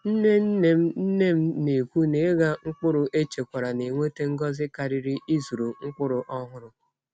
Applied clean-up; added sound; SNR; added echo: none; none; none; none.